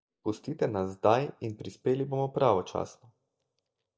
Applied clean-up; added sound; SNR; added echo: neural mask model DeepFilterNet 3.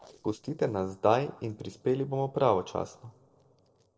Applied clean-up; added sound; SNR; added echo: neural separator model SepFormer DNS4.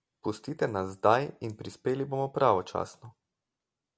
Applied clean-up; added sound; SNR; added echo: none; none; none; none.